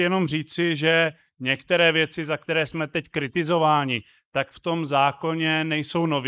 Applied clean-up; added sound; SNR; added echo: neural mask model Resemble Enhance denoiser.